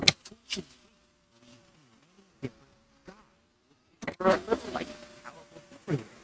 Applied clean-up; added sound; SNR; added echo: neural mask model RNNoise.